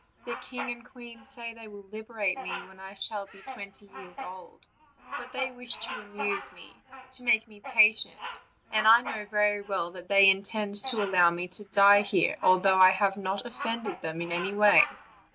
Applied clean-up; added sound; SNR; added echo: none; Bird vocalization, bird call, bird song; 13 dB; none.